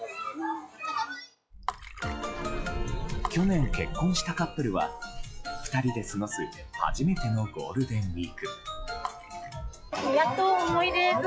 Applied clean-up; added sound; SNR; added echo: classical method log-MMSE.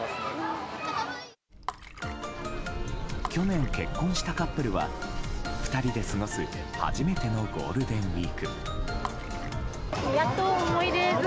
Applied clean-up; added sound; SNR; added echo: none; Water / Splash, splatter; 14 dB; none.